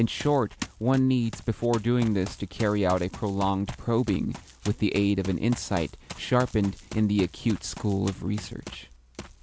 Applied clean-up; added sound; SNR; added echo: none; Run; 16 dB; none.